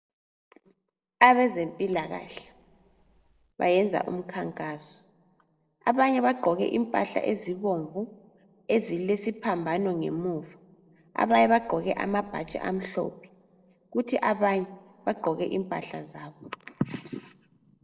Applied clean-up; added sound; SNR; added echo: neural separator model SepFormer DNS4.